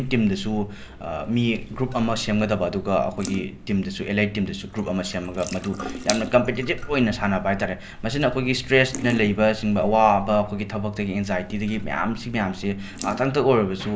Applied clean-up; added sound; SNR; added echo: none; Drip / Sink (filling or washing) / Water tap, faucet; 13 dB; none.